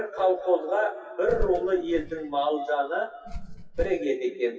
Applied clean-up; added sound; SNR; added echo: classical method WPE with log-MMSE.